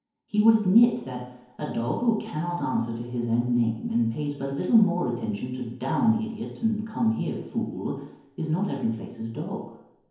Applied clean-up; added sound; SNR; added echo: none; none; none; reverberation time 0.9 s.